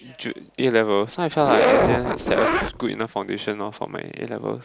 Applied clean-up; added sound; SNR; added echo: none; Zipper (clothing); -2 dB; none.